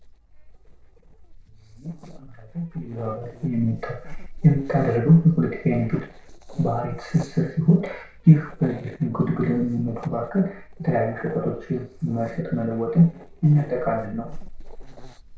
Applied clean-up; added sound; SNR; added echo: neural separator model SepFormer DNS4.